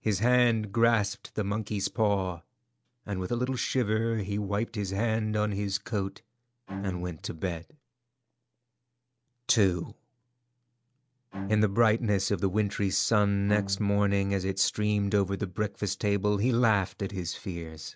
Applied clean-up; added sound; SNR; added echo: none; Bowed string instrument; 14 dB; none.